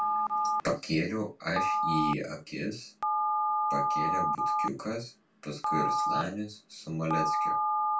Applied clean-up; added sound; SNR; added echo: none; Telephone; -5 dB; reverberation time 0.2 s.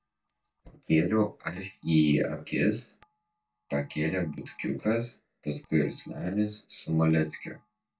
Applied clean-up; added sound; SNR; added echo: neural mask model DeepFilterNet 3.